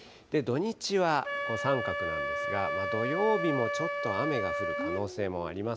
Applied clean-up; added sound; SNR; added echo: none; Wind instrument, woodwind instrument; 3 dB; none.